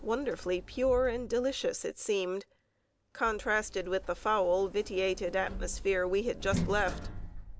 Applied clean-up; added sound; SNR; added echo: none; Sliding door; 10 dB; none.